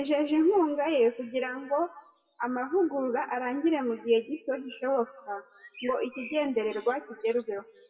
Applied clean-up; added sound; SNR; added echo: classical method WPE with log-MMSE.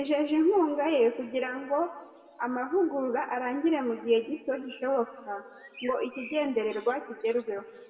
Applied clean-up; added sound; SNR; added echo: none; Bird; 20 dB; reverberation time 1.3 s.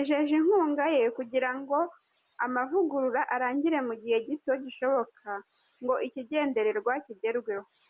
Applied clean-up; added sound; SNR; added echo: none; none; none; none.